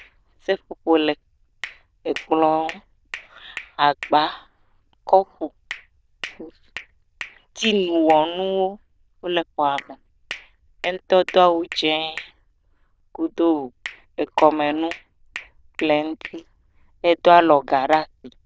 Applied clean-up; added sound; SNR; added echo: neural diffusion model UNIVERSE++.